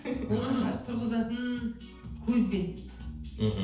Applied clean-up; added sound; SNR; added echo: none; none; none; reverberation time 2.2 s.